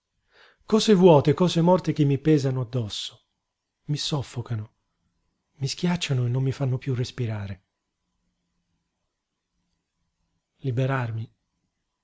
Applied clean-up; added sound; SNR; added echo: none; none; none; none.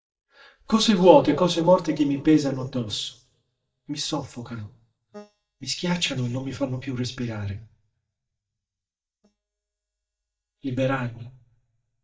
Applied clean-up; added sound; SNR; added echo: neural mask model DeepFilterNet 3.